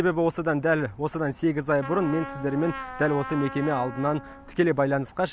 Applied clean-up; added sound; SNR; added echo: none; Trumpet; 13 dB; none.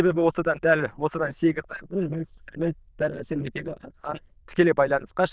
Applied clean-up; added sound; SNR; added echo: neural diffusion model UNIVERSE++.